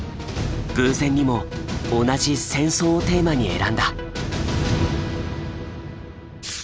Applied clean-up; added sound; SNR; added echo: none; none; none; none.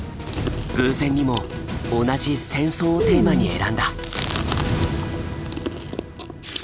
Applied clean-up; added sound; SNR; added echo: none; Chewing, mastication; 6 dB; none.